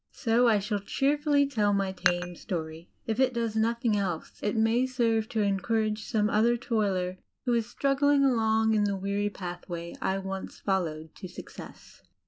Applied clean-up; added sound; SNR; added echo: none; Dishes, pots, and pans; 8 dB; none.